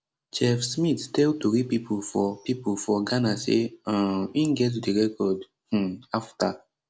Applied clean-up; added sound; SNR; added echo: none; none; none; none.